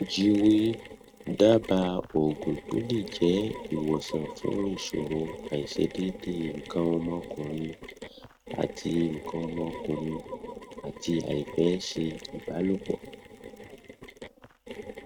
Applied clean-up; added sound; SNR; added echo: neural mask model RNNoise.